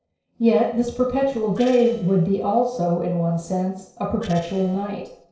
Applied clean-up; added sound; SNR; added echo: neural separator model SepFormer DNS4.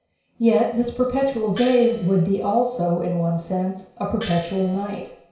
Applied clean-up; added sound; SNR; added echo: none; Gong; 15 dB; reverberation time 0.6 s.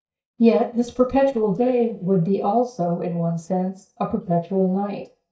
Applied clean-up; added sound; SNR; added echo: neural mask model DeepFilterNet 3.